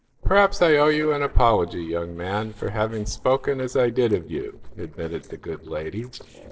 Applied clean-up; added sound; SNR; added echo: neural separator model SepFormer DNS4.